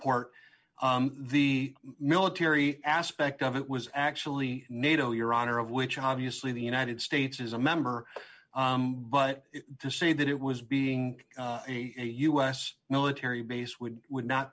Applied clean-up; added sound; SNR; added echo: none; none; none; none.